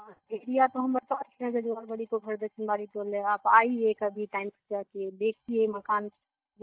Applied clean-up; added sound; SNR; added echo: neural mask model DeepFilterNet 3.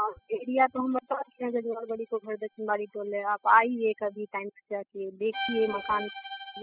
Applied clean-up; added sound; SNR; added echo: classical method spectral subtraction.